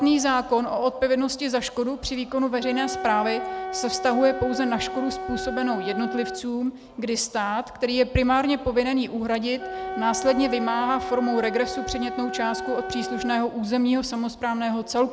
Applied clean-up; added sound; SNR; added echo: none; Wind instrument, woodwind instrument; 10 dB; none.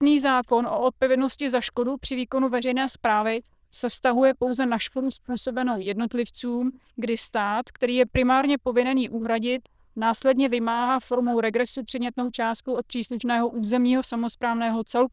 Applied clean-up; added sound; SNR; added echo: neural diffusion model UNIVERSE++.